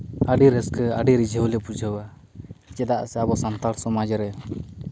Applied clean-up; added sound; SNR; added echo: none; none; none; none.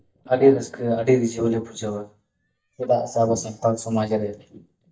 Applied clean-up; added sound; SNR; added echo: neural mask model DeepFilterNet 3.